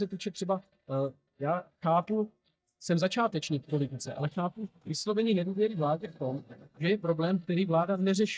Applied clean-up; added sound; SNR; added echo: neural mask model DeepFilterNet 3.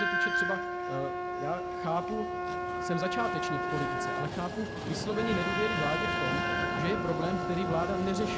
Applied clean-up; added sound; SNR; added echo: none; Train + Trumpet; -2 dB; none.